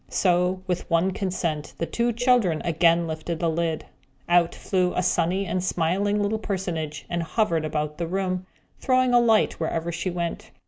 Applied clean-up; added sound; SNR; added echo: none; Cowbell; 19 dB; none.